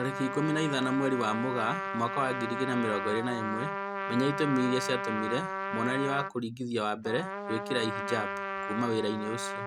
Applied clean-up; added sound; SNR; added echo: none; Trumpet; 4 dB; none.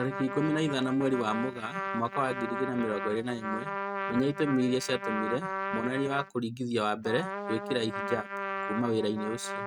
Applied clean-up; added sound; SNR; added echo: neural mask model RNNoise.